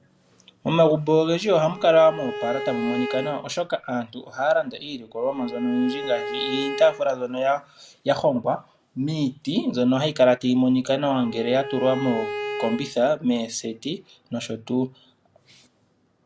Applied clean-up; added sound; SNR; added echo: none; Bowed string instrument; 10 dB; none.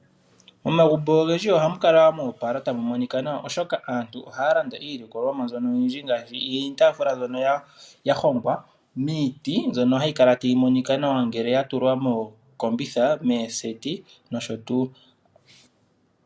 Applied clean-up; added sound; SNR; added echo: none; none; none; none.